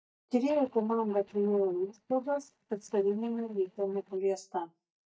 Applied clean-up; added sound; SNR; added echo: neural mask model DeepFilterNet 3.